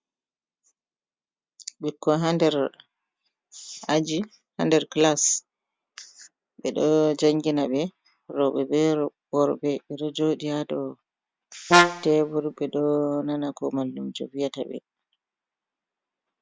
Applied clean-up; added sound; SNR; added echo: none; Brass instrument; -3 dB; none.